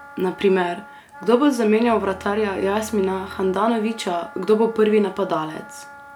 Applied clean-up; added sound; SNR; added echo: none; Wind instrument, woodwind instrument + Bowed string instrument; 20 dB; none.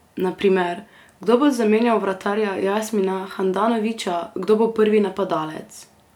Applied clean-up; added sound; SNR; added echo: none; none; none; none.